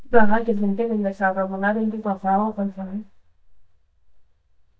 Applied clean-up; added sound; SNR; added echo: neural mask model DeepFilterNet 3.